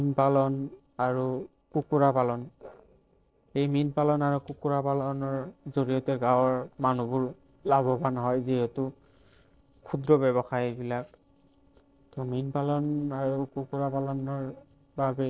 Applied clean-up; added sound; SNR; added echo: neural separator model SepFormer DNS4.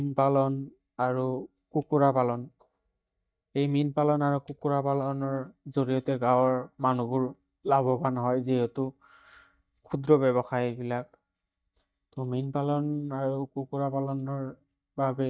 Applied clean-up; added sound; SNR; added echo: neural mask model DeepFilterNet 3.